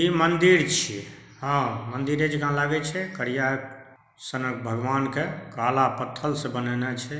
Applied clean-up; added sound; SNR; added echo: none; none; none; none.